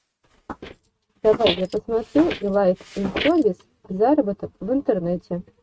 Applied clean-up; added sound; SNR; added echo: neural mask model RNNoise.